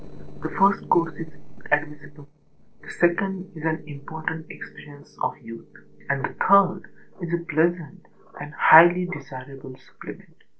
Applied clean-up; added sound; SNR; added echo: neural separator model SepFormer DNS4.